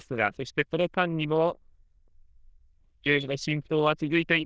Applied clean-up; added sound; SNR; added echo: neural diffusion model UNIVERSE++.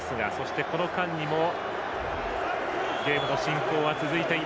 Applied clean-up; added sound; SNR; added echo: none; Accelerating, revving, vroom; 18 dB; none.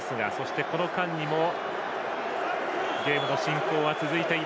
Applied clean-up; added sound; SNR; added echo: none; none; none; none.